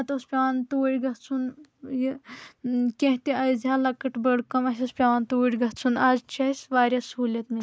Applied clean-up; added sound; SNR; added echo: none; none; none; none.